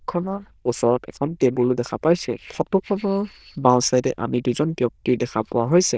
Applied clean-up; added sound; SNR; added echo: neural diffusion model UNIVERSE++.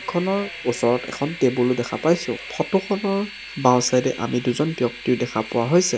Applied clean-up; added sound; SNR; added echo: none; Train; 15 dB; none.